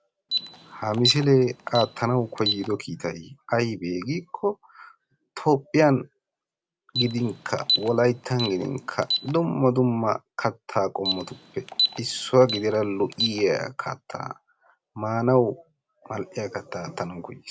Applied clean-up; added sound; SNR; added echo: none; Alarm; 6 dB; none.